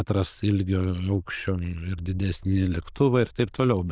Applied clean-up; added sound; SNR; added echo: neural diffusion model UNIVERSE++.